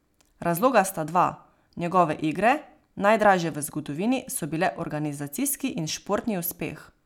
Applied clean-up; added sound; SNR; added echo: none; none; none; none.